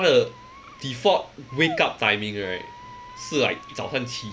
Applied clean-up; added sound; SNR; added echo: none; Squeak; 18 dB; none.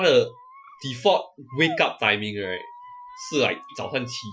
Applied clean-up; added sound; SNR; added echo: classical method Wiener filter.